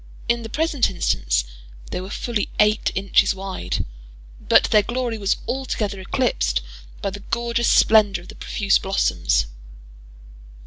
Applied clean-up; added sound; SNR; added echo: none; none; none; none.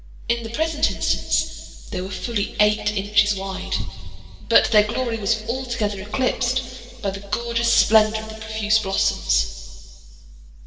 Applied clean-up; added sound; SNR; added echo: none; none; none; reverberation time 2.3 s.